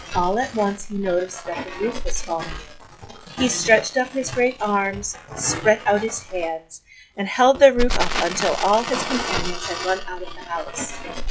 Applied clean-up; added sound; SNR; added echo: classical method log-MMSE.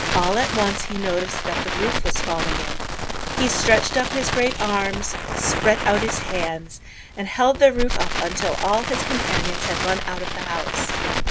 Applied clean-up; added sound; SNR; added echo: none; Crackle; 1 dB; none.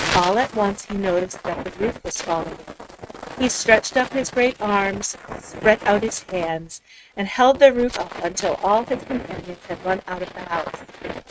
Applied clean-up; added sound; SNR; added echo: neural mask model RNNoise.